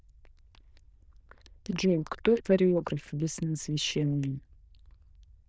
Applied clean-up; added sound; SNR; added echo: neural diffusion model UNIVERSE++.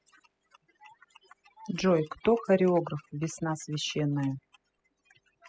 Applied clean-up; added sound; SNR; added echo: classical method spectral subtraction.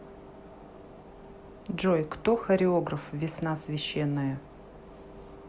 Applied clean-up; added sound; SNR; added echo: none; none; none; none.